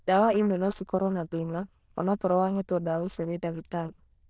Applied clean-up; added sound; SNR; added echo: neural diffusion model UNIVERSE++.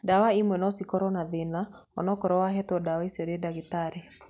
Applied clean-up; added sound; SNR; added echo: none; none; none; none.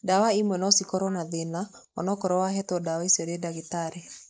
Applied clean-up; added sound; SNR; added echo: neural mask model Resemble Enhance denoiser.